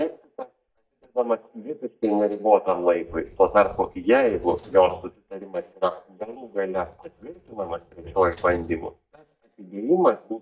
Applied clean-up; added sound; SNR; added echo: neural mask model DeepFilterNet 3.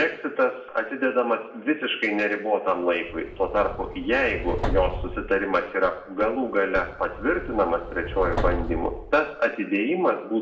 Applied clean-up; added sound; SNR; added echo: none; Subway, metro, underground; 8 dB; reverberation time 0.7 s.